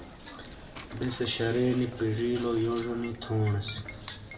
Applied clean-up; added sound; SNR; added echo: none; Knock; 14 dB; reverberation time 1.6 s.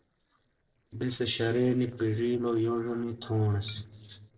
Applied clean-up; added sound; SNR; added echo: neural separator model SepFormer DNS4.